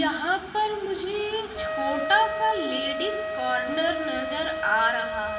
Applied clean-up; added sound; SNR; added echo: none; Wind instrument, woodwind instrument; 5 dB; reverberation time 0.6 s.